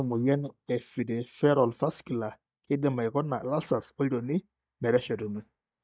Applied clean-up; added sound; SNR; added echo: neural mask model DeepFilterNet 3.